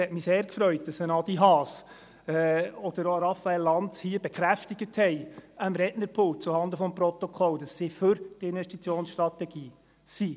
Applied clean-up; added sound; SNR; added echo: none; none; none; none.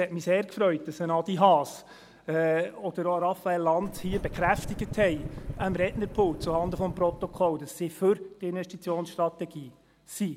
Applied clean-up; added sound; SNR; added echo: none; Engine starting / Car; 9 dB; none.